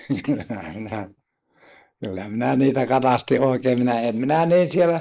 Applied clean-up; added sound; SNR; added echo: neural mask model Resemble Enhance denoiser.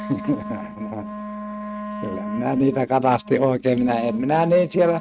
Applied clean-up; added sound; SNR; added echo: neural mask model RNNoise.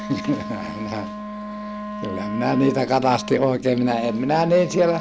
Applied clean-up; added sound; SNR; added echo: none; Wind instrument, woodwind instrument; 10 dB; none.